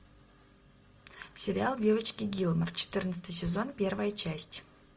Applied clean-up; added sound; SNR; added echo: none; none; none; none.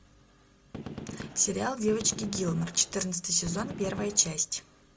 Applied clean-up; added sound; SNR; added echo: none; Gunshot, gunfire; 11 dB; none.